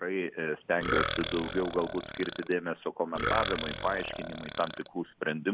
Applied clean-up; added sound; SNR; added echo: none; Burping, eructation; 4 dB; none.